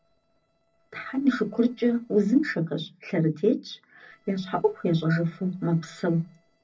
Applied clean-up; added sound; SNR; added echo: neural separator model SepFormer DNS4.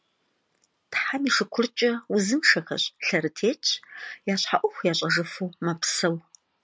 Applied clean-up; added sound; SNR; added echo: none; none; none; none.